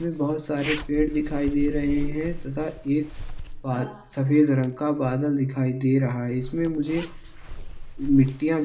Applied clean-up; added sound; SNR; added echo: none; Zipper (clothing); 10 dB; reverberation time 0.7 s.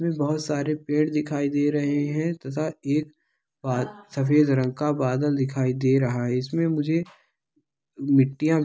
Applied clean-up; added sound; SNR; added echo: none; none; none; none.